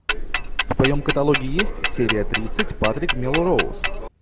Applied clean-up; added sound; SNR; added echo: none; Tick-tock; 0 dB; none.